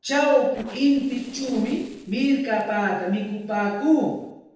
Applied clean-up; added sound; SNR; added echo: neural separator model SepFormer DNS4.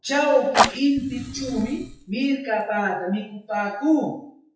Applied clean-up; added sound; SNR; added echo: classical method WPE with log-MMSE.